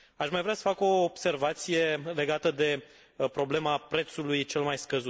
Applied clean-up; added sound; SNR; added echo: none; none; none; none.